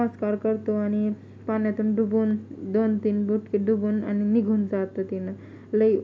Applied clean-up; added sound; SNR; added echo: none; none; none; none.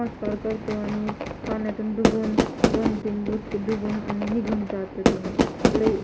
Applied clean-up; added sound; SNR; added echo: none; Fireworks; -2 dB; none.